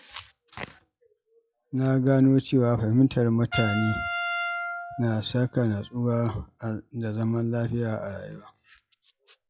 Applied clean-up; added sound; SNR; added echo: classical method log-MMSE.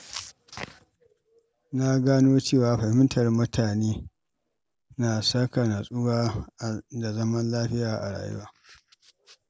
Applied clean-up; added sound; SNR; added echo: none; none; none; none.